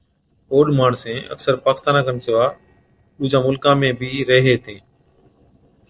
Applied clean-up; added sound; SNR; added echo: neural separator model SepFormer DNS4.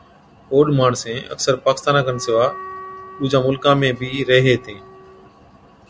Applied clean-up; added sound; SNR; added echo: none; Wind instrument, woodwind instrument; 18 dB; none.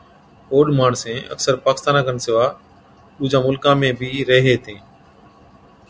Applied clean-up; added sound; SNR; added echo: none; none; none; none.